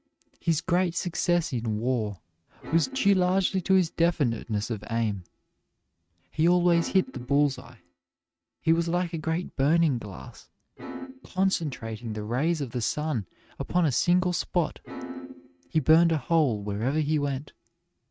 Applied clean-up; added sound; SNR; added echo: neural mask model RNNoise.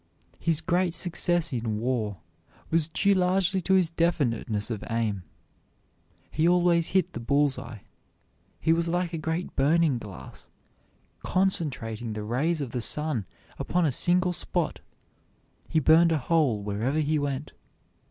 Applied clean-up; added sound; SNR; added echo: none; none; none; none.